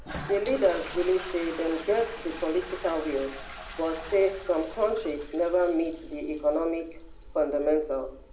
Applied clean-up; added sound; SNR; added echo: none; Toilet flush; 13 dB; reverberation time 0.5 s.